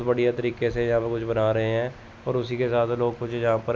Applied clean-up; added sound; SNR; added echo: none; none; none; none.